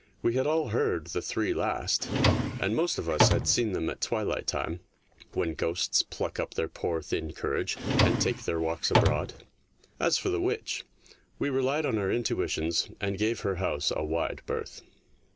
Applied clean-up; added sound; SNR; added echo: none; Drawer open or close; -2 dB; none.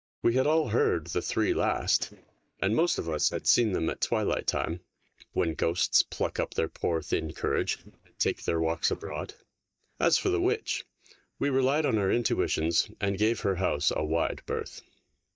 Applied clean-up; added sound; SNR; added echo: neural mask model DeepFilterNet 3.